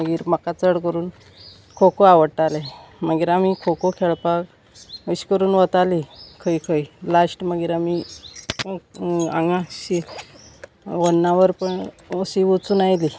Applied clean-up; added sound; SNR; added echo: none; none; none; none.